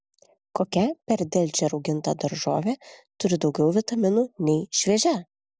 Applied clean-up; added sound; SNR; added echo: none; none; none; none.